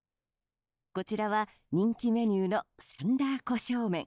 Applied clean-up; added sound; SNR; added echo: neural mask model DeepFilterNet 3.